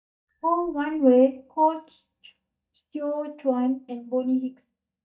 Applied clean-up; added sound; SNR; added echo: neural mask model DeepFilterNet 3.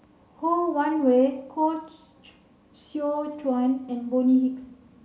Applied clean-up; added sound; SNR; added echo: none; none; none; none.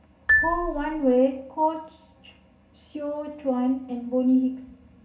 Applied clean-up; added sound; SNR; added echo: none; Marimba, xylophone; 2 dB; reverberation time 0.4 s.